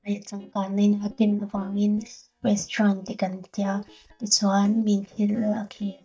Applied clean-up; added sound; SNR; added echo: neural mask model DeepFilterNet 3.